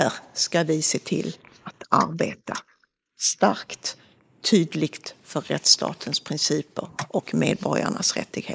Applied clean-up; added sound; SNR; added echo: neural mask model Resemble Enhance denoiser.